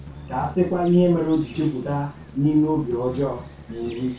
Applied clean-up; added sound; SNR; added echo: none; Insect; 17 dB; reverberation time 0.2 s.